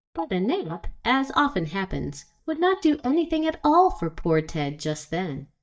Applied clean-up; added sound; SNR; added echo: neural mask model DeepFilterNet 3.